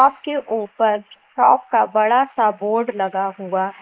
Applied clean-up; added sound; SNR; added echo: neural mask model Resemble Enhance denoiser.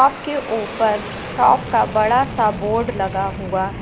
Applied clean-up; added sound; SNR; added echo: none; Fixed-wing aircraft, airplane; 10 dB; none.